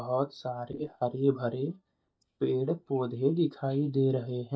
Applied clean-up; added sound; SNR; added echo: neural mask model DeepFilterNet 3.